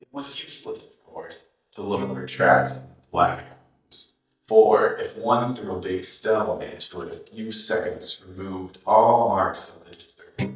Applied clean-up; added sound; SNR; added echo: neural mask model DeepFilterNet 3.